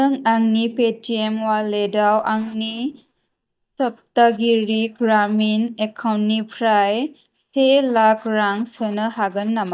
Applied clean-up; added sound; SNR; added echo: neural mask model DeepFilterNet 3.